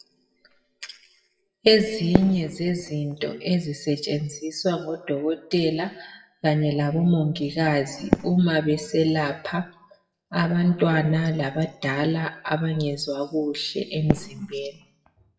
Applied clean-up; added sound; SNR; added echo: classical method WPE with log-MMSE.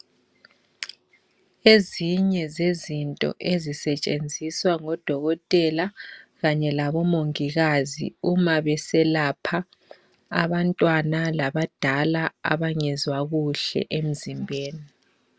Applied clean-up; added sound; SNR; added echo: none; none; none; none.